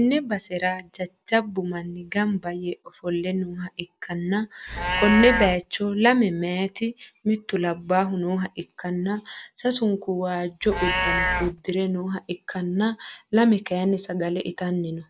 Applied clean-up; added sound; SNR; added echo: none; Livestock, farm animals, working animals; 9 dB; none.